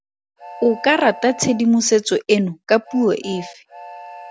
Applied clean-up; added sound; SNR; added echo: none; Train; 19 dB; none.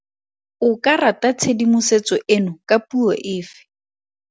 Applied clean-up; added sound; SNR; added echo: none; none; none; none.